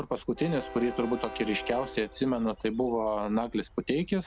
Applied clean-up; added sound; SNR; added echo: none; Train; 14 dB; none.